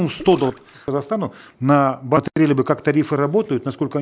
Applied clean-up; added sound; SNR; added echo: neural mask model Resemble Enhance denoiser.